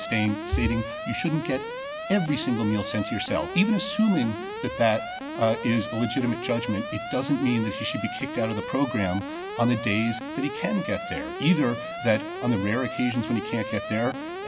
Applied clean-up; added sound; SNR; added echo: none; Alarm; 8 dB; none.